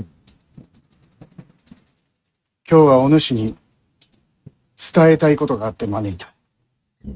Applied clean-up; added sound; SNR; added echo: neural mask model RNNoise.